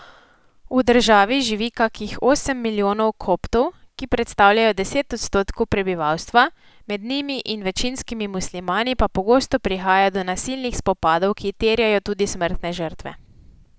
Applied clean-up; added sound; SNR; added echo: none; none; none; none.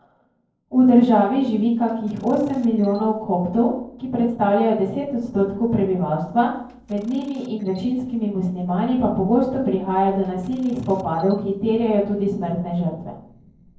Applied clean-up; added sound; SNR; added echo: neural separator model SepFormer DNS4.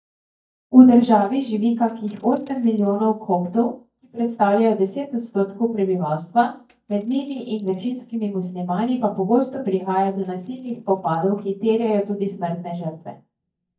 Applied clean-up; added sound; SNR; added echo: neural mask model DeepFilterNet 3.